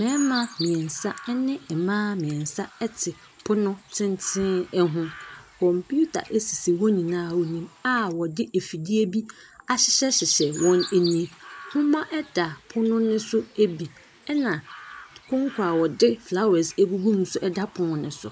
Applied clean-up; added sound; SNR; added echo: none; Chirp, tweet; 18 dB; none.